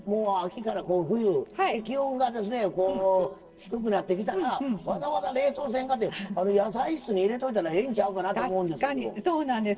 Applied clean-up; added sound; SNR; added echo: neural separator model SepFormer DNS4.